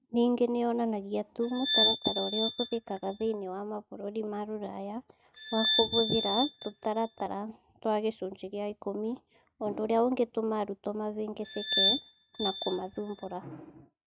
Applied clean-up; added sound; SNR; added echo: neural mask model RNNoise.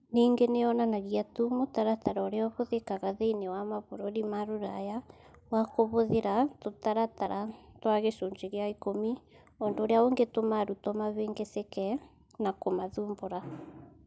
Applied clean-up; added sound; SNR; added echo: none; none; none; none.